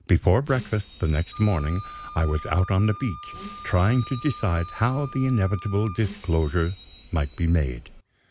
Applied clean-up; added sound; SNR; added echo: none; Wind instrument, woodwind instrument + Bus; 17 dB; none.